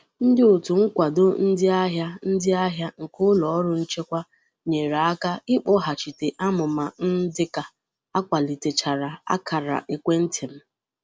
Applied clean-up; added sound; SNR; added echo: none; none; none; none.